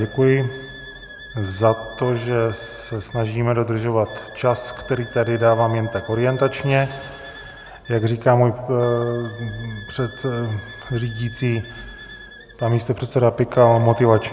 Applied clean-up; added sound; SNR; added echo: none; Wind instrument, woodwind instrument; 20 dB; none.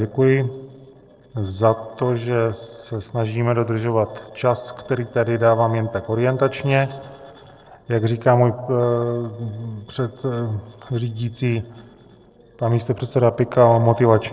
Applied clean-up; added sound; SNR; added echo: neural separator model SepFormer DNS4.